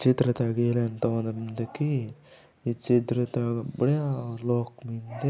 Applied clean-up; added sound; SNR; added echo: none; none; none; none.